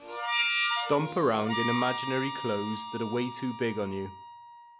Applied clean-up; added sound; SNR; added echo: none; Harmonica; 2 dB; none.